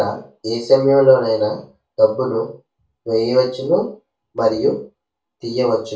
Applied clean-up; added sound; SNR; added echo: none; none; none; reverberation time 0.3 s.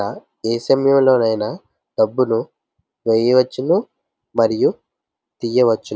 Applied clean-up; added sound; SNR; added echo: none; none; none; none.